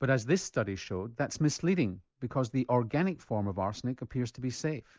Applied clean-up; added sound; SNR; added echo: none; none; none; none.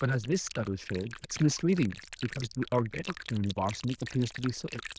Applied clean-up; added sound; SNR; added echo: neural diffusion model UNIVERSE++.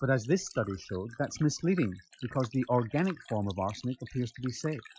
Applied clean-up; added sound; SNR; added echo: classical method Wiener filter.